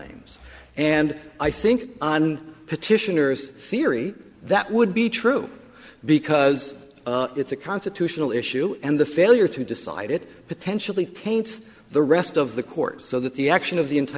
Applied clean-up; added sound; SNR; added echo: none; none; none; none.